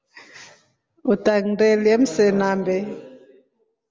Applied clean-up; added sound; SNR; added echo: none; none; none; none.